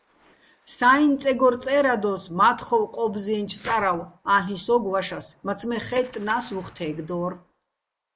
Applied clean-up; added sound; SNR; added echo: neural mask model Resemble Enhance denoiser.